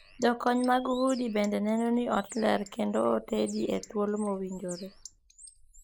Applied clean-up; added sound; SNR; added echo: neural mask model Resemble Enhance denoiser.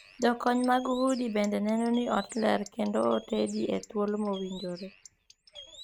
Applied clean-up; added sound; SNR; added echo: neural mask model RNNoise.